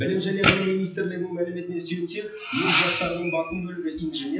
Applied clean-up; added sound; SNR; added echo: classical method WPE with log-MMSE.